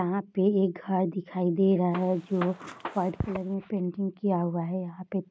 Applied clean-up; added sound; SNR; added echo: none; Gunshot, gunfire; 13 dB; none.